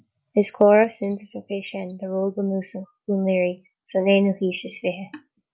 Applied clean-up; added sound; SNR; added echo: none; none; none; none.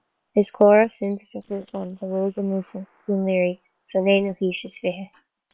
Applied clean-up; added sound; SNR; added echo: neural separator model SepFormer WHAM!.